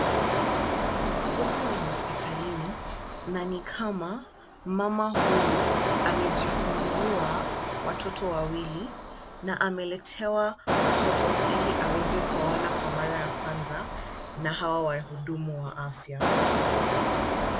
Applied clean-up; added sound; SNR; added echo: none; Engine; -4 dB; none.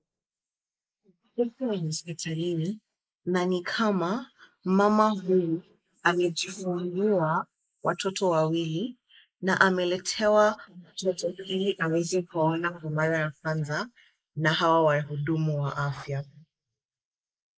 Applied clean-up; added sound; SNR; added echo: neural mask model Resemble Enhance denoiser.